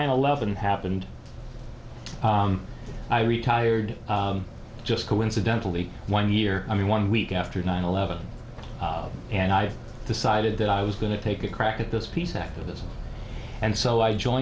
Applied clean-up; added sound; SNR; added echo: none; none; none; none.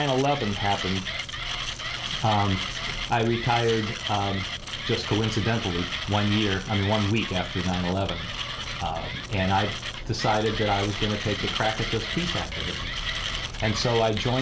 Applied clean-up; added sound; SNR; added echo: none; Mechanisms; 6 dB; none.